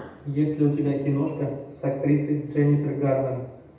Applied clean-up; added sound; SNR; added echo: none; none; none; reverberation time 0.8 s.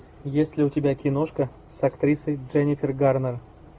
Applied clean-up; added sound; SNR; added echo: none; none; none; none.